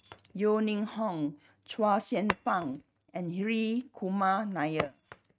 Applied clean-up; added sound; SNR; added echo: neural mask model RNNoise.